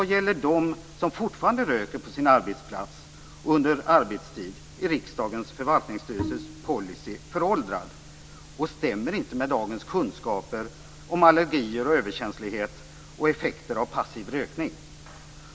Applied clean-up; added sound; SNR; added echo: none; Bowed string instrument; 9 dB; none.